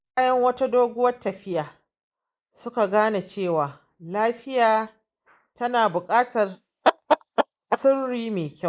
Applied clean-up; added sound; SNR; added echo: neural mask model Resemble Enhance denoiser.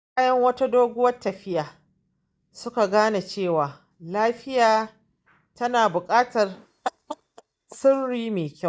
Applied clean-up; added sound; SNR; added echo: neural mask model DeepFilterNet 3.